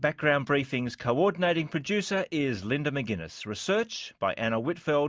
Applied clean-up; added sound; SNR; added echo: none; none; none; none.